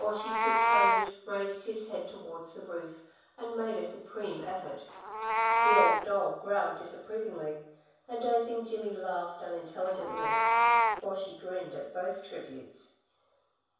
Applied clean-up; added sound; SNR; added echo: none; Meow; -3 dB; reverberation time 0.7 s.